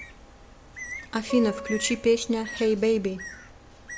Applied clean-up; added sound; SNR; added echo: none; Acoustic guitar + Bird; 13 dB; none.